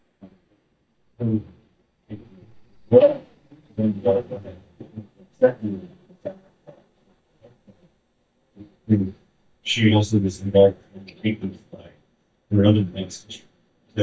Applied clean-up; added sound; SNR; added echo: neural mask model DeepFilterNet 3.